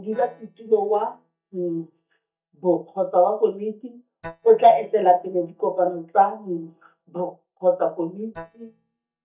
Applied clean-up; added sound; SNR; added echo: neural mask model DeepFilterNet 3.